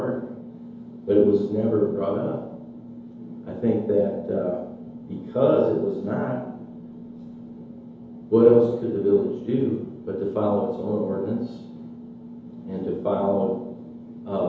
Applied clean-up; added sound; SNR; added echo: none; none; none; reverberation time 0.8 s.